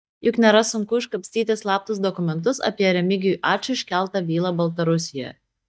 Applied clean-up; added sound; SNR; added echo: neural mask model DeepFilterNet 3.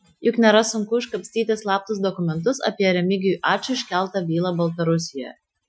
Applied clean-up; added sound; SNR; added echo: classical method Wiener filter.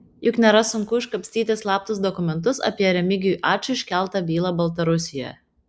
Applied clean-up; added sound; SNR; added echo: none; none; none; none.